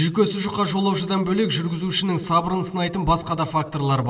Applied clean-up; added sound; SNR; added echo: none; none; none; reverberation time 2.5 s.